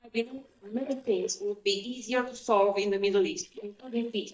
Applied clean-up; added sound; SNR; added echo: neural mask model DeepFilterNet 3.